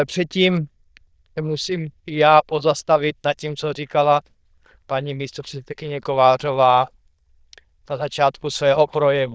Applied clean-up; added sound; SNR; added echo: neural diffusion model UNIVERSE++.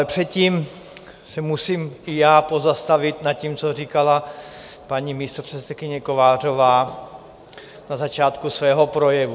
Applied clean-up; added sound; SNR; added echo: none; none; none; none.